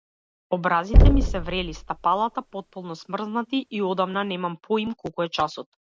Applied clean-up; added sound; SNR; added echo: none; Knock; -4 dB; none.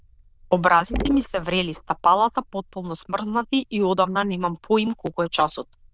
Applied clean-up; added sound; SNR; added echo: neural diffusion model UNIVERSE++.